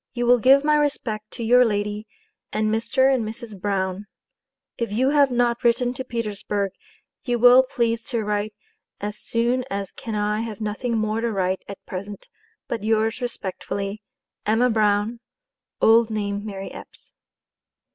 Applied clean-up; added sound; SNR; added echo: none; none; none; none.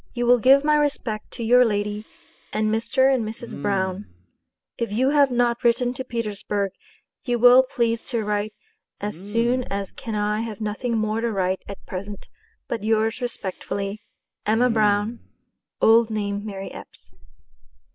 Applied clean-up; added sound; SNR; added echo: none; Respiratory sounds; 15 dB; none.